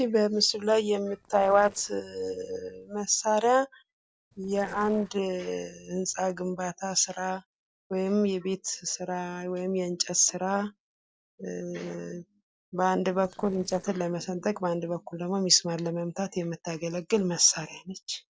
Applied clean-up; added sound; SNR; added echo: neural separator model SepFormer DNS4.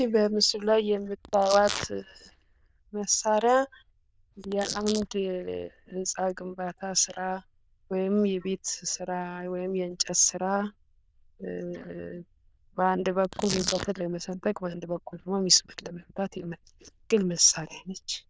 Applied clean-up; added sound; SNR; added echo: neural diffusion model UNIVERSE++.